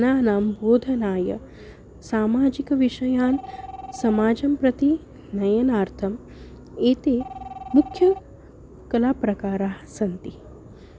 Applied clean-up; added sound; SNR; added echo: none; Telephone; 19 dB; none.